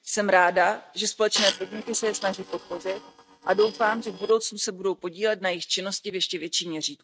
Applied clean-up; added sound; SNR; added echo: neural mask model RNNoise.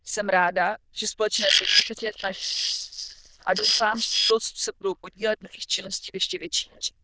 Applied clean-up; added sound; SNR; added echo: neural diffusion model UNIVERSE++.